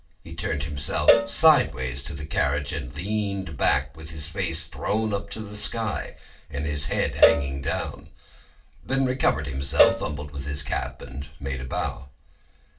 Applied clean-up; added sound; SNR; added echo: none; Cowbell; 1 dB; reverberation time 0.2 s.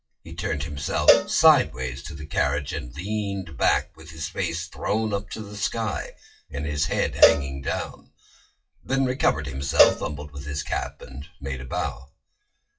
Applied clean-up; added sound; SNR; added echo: classical method WPE with log-MMSE.